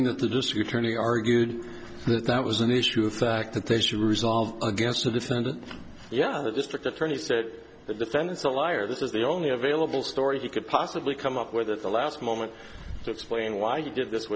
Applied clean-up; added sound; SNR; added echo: none; none; none; none.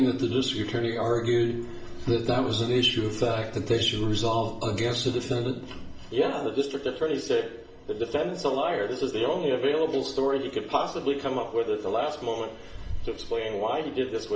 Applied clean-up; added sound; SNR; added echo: none; none; none; reverberation time 0.6 s.